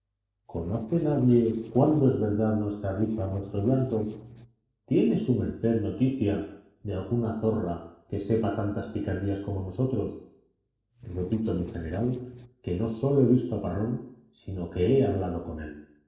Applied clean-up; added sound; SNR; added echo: neural separator model SepFormer DNS4.